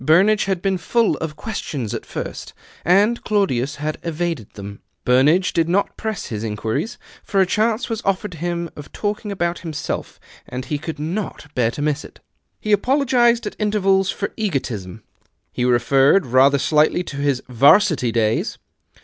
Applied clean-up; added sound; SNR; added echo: none; none; none; none.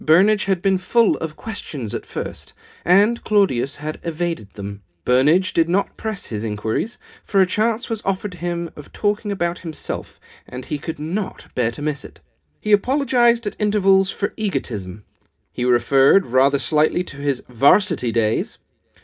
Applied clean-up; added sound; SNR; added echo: none; none; none; reverberation time 0.3 s.